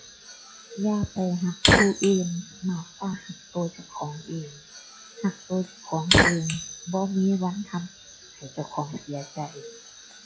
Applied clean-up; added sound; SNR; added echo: classical method log-MMSE.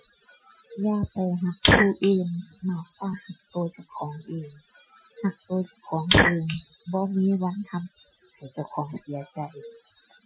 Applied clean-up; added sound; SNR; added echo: classical method Wiener filter.